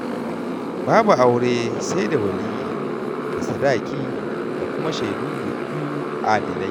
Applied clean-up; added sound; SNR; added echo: none; Motorcycle; 3 dB; none.